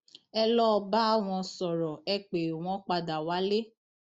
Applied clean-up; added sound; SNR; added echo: none; none; none; none.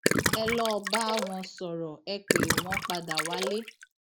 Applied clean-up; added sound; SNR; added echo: none; Gurgling; -3 dB; none.